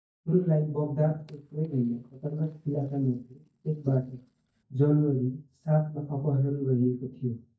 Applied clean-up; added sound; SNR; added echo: neural mask model DeepFilterNet 3.